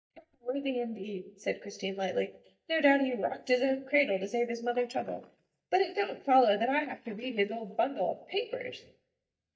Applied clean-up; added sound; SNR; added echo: neural mask model DeepFilterNet 3.